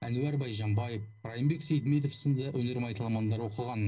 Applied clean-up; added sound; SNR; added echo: neural separator model SepFormer DNS4.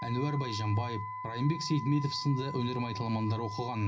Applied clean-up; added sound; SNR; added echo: none; Wind instrument, woodwind instrument; 9 dB; reverberation time 0.4 s.